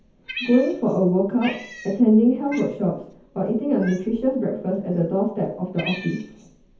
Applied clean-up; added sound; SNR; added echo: none; Cat; 17 dB; reverberation time 0.5 s.